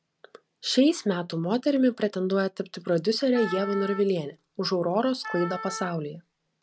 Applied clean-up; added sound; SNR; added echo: none; Wind instrument, woodwind instrument; 12 dB; none.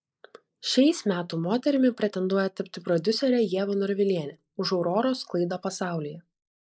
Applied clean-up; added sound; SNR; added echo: neural mask model Resemble Enhance denoiser.